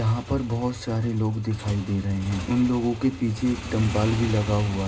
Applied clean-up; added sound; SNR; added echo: none; Motorcycle / Engine; 11 dB; reverberation time 0.2 s.